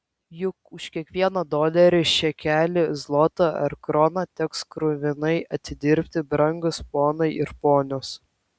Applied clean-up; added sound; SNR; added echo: none; none; none; none.